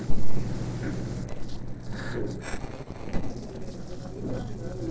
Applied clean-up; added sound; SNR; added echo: neural separator model SepFormer DNS4.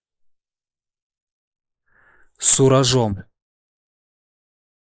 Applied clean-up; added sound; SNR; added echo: neural mask model Resemble Enhance denoiser.